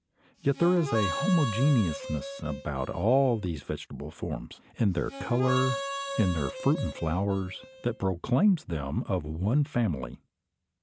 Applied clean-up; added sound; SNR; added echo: none; Harmonica; 9 dB; none.